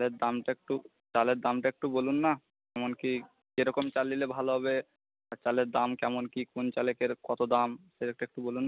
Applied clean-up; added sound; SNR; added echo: none; none; none; none.